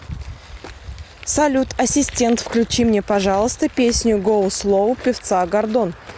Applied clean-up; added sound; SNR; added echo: none; none; none; none.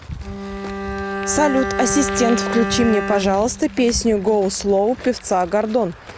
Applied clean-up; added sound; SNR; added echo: none; Bowed string instrument; 8 dB; none.